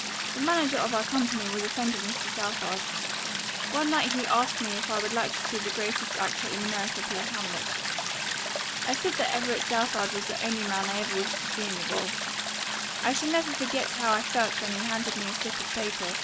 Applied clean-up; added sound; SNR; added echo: none; Stream; 0 dB; none.